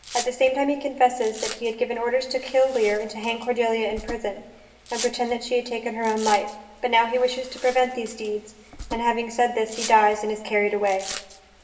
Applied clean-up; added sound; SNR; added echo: none; Domestic sounds, home sounds; 15 dB; reverberation time 0.9 s.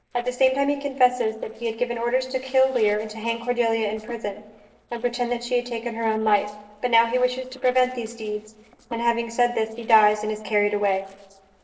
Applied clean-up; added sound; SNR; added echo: neural separator model SepFormer DNS4.